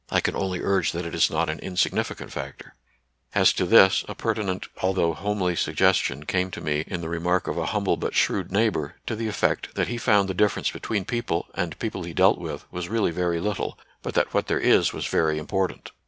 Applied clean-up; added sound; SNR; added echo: none; none; none; none.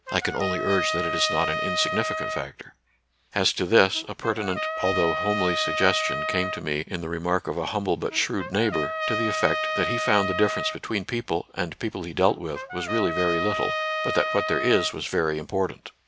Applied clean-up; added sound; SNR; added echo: none; Trumpet; 4 dB; none.